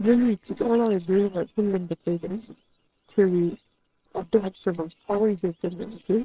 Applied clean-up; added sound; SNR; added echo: neural separator model SepFormer WHAMR!.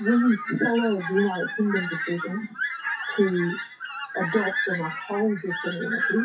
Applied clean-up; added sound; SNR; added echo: classical method WPE with log-MMSE.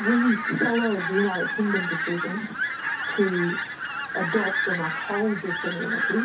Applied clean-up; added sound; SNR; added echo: none; Fowl; 2 dB; reverberation time 0.3 s.